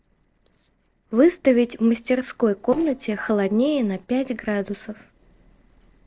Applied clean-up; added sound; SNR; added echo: neural separator model SepFormer DNS4.